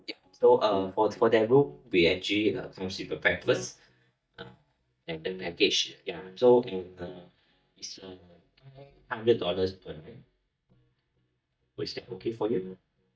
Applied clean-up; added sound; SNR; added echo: neural mask model DeepFilterNet 3.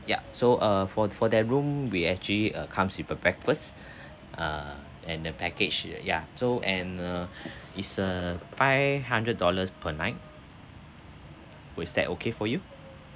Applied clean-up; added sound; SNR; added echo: none; none; none; none.